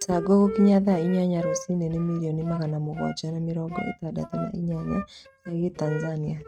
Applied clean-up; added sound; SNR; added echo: neural mask model RNNoise.